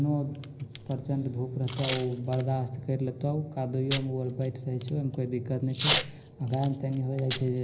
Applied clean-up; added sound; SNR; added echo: none; Packing tape, duct tape / Tearing; 5 dB; reverberation time 0.5 s.